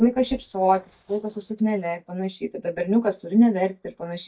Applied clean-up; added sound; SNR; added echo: neural mask model DeepFilterNet 3.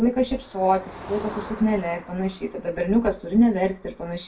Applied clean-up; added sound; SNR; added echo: none; Motor vehicle (road); 18 dB; reverberation time 0.2 s.